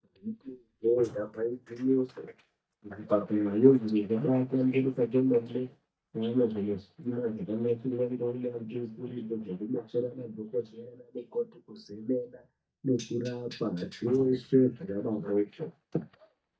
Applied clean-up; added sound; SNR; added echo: neural mask model DeepFilterNet 3.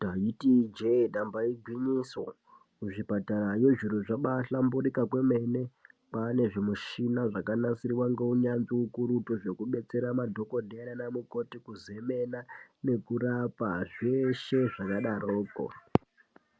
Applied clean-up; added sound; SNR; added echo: none; none; none; none.